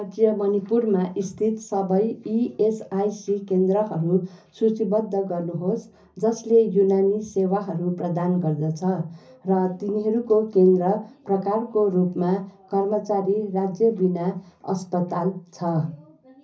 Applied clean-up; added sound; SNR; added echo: none; none; none; reverberation time 0.5 s.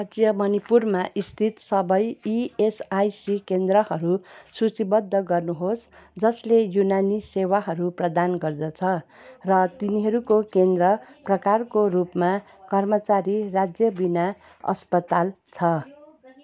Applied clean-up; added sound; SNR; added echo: none; none; none; none.